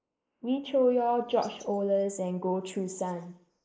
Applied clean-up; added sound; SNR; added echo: neural mask model Resemble Enhance denoiser.